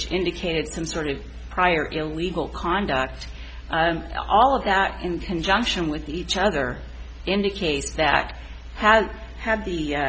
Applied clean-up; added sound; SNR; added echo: none; none; none; none.